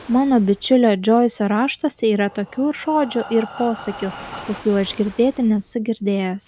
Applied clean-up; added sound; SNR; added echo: none; Breathing + Waves, surf; 19 dB; none.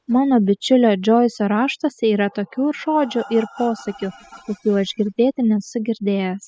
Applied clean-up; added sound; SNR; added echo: classical method spectral subtraction.